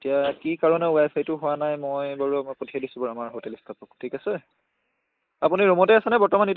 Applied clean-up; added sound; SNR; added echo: neural mask model Resemble Enhance denoiser.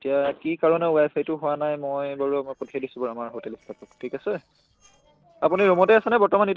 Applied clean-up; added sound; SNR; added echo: neural separator model SepFormer DNS4.